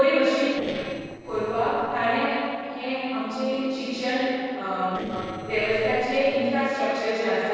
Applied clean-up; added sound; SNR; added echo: neural separator model SepFormer DNS4.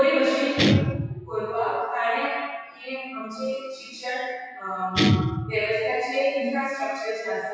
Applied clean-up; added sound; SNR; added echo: classical method WPE with log-MMSE.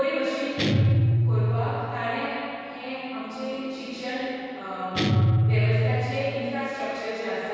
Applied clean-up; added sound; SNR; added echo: none; Guitar; -4 dB; reverberation time 2.2 s.